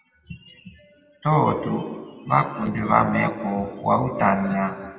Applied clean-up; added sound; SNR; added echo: none; none; none; reverberation time 1.9 s.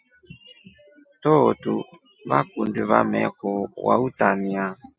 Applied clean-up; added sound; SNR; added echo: none; none; none; none.